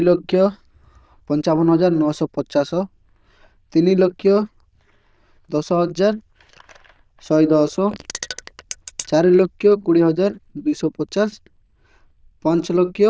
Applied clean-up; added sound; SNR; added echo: neural diffusion model UNIVERSE++.